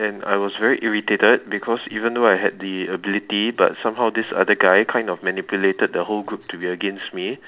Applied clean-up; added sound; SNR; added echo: none; none; none; none.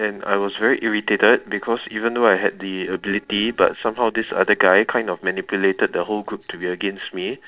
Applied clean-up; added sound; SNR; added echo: neural separator model SepFormer DNS4.